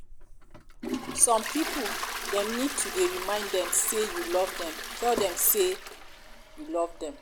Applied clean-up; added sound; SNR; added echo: none; Toilet flush; 7 dB; none.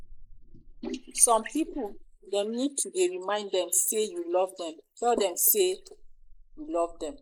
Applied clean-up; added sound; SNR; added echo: neural mask model Resemble Enhance denoiser.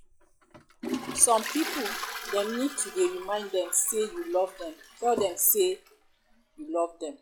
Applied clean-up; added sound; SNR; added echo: classical method log-MMSE.